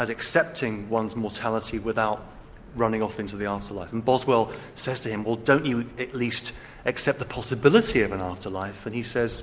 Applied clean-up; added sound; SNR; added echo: none; none; none; none.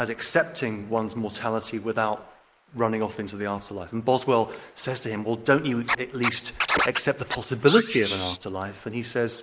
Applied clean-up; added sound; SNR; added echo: neural mask model Resemble Enhance denoiser.